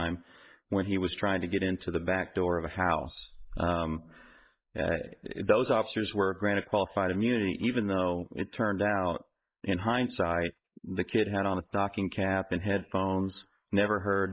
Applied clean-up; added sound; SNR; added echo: neural mask model Resemble Enhance denoiser.